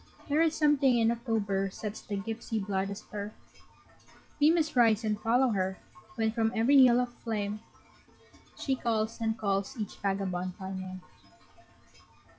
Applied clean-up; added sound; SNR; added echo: classical method log-MMSE.